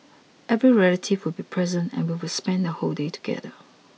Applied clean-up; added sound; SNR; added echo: none; none; none; none.